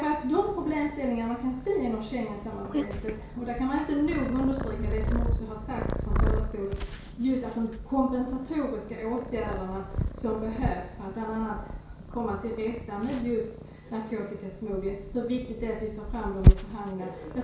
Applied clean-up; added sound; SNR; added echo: none; Purr; 0 dB; reverberation time 0.6 s.